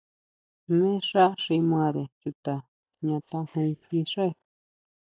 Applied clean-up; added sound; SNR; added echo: neural mask model DeepFilterNet 3.